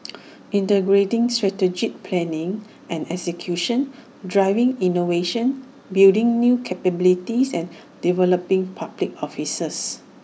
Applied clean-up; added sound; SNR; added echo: none; none; none; none.